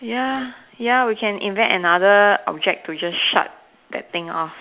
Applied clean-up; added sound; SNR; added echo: none; none; none; none.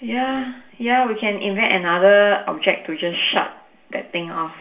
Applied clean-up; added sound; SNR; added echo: none; none; none; reverberation time 0.4 s.